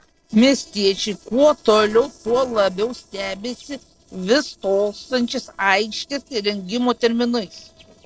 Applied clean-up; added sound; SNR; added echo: neural separator model SepFormer DNS4.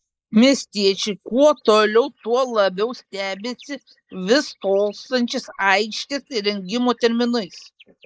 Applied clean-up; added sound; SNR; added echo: neural mask model Resemble Enhance denoiser.